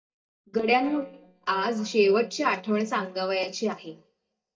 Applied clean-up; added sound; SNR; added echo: neural mask model DeepFilterNet 3.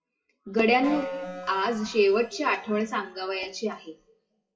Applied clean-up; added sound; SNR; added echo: classical method WPE with log-MMSE.